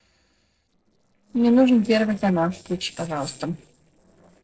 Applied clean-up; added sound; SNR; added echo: neural separator model SepFormer DNS4.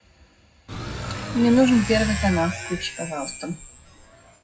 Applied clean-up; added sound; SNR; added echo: classical method WPE with log-MMSE.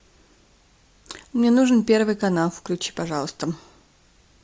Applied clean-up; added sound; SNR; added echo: none; none; none; none.